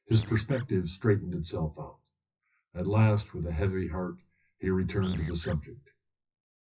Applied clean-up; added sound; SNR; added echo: classical method WPE with log-MMSE.